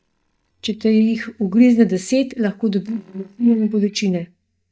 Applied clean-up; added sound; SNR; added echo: neural mask model DeepFilterNet 3.